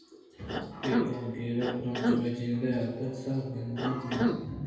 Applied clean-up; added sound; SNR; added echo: none; Cough; 0 dB; reverberation time 1.2 s.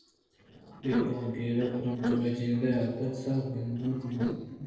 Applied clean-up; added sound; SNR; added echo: neural separator model SepFormer DNS4.